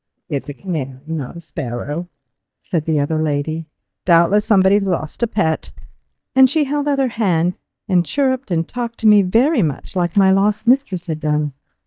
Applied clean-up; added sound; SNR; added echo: neural mask model DeepFilterNet 3.